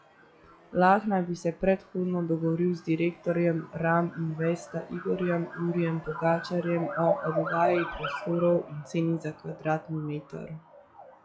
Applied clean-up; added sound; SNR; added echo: classical method log-MMSE.